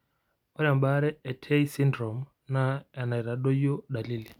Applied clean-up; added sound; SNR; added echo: none; none; none; none.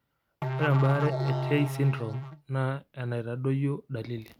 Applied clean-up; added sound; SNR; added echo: none; Musical instrument; 1 dB; none.